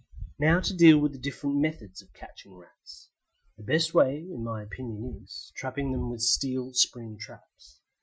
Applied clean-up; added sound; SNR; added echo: classical method Wiener filter.